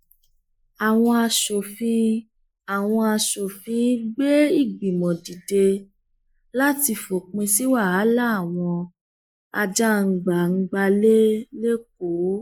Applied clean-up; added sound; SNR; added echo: neural mask model Resemble Enhance denoiser.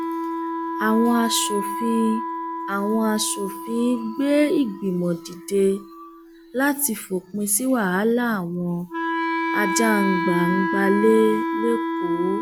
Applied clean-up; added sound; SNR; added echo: none; Wind instrument, woodwind instrument; 5 dB; none.